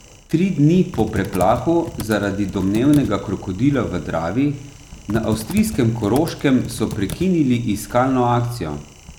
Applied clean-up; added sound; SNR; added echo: none; Typing; 15 dB; none.